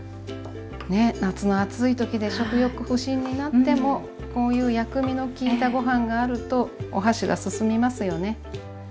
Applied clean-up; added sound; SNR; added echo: none; none; none; none.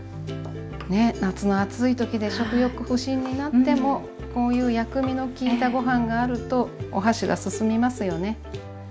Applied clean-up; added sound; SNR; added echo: none; Keyboard (musical); 20 dB; none.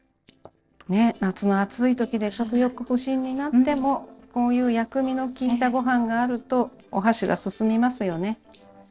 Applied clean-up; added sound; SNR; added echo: neural separator model SepFormer DNS4.